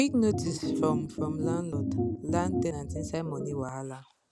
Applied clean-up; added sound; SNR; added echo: none; Organ; 0 dB; none.